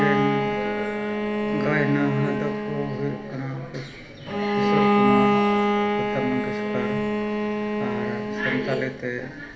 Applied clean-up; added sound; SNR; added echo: none; Bowed string instrument; -4 dB; reverberation time 0.3 s.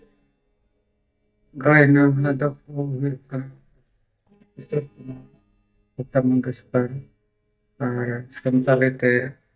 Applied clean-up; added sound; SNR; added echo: neural mask model DeepFilterNet 3.